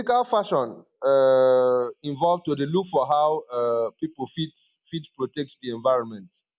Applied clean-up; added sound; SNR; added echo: none; none; none; none.